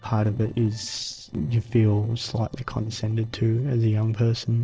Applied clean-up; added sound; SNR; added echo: neural separator model SepFormer DNS4.